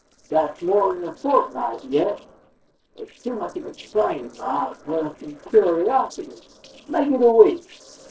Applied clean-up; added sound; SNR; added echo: neural separator model SepFormer DNS4.